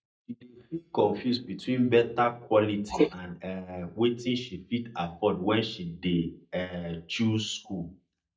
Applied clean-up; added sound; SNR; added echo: neural mask model DeepFilterNet 3.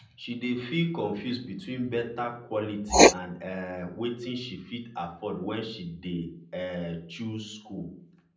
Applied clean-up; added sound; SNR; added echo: none; Writing; -2 dB; reverberation time 0.6 s.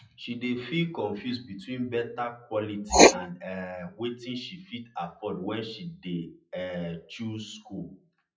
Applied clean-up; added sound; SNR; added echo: classical method WPE with log-MMSE.